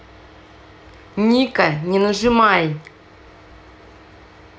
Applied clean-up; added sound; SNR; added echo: none; none; none; none.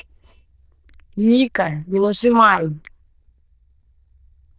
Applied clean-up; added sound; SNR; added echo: neural diffusion model UNIVERSE++.